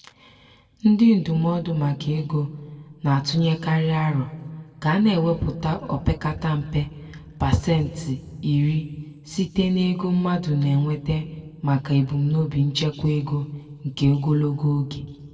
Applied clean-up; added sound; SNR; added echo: none; none; none; reverberation time 1.3 s.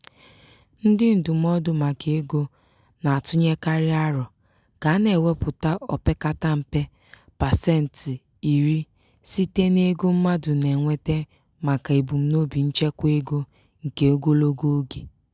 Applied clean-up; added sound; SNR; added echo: none; none; none; none.